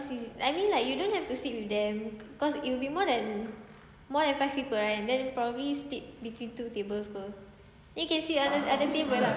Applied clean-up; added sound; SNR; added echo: none; none; none; none.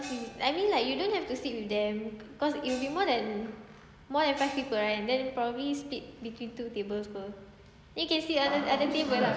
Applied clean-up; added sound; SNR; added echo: none; Gong; 19 dB; none.